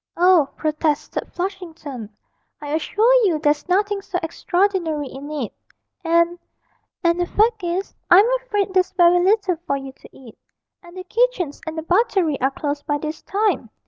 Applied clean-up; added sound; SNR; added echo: none; none; none; none.